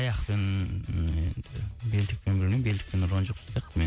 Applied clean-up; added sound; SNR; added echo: none; none; none; none.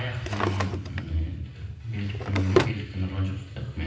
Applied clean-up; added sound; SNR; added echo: none; Drawer open or close; 3 dB; reverberation time 0.9 s.